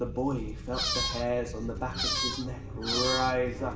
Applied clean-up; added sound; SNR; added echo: none; Squeak; 1 dB; reverberation time 0.8 s.